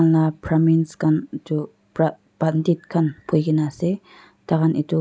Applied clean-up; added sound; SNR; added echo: none; none; none; none.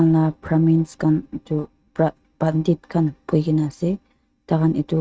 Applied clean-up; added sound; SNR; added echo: neural mask model RNNoise.